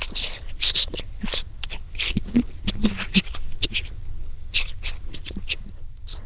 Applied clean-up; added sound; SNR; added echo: neural diffusion model UNIVERSE++.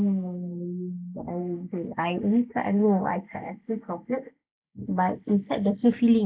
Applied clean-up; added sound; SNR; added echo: neural mask model Resemble Enhance denoiser.